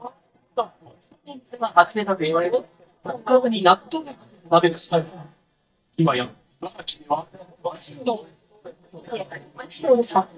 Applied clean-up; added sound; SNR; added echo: neural mask model DeepFilterNet 3.